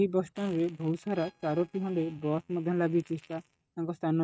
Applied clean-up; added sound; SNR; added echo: neural mask model RNNoise.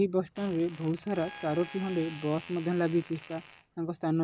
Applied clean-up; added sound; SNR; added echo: none; Bowed string instrument + Fart; 17 dB; none.